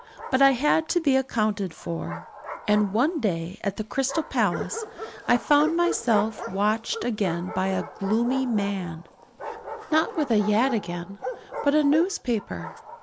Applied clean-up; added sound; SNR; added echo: none; Bark; 12 dB; none.